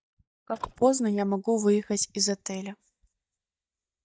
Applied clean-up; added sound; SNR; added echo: neural mask model DeepFilterNet 3.